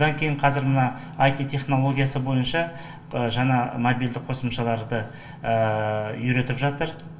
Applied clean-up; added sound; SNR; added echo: none; none; none; reverberation time 0.4 s.